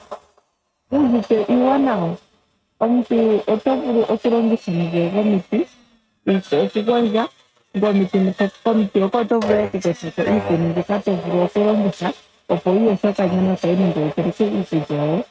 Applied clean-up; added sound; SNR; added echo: neural mask model RNNoise.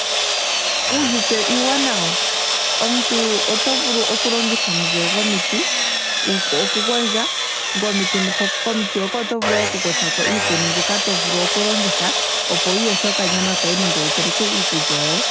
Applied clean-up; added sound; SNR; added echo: none; Sawing; -4 dB; none.